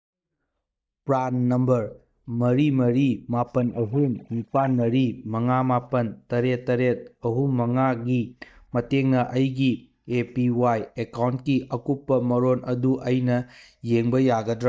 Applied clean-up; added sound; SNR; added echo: neural mask model DeepFilterNet 3.